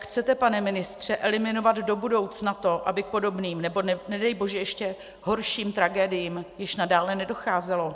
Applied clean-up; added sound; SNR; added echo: none; none; none; none.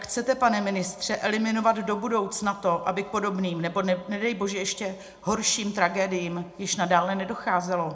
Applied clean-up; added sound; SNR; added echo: none; none; none; reverberation time 0.2 s.